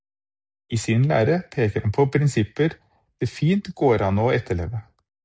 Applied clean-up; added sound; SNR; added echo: none; none; none; none.